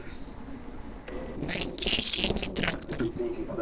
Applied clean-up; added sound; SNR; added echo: neural separator model SepFormer DNS4.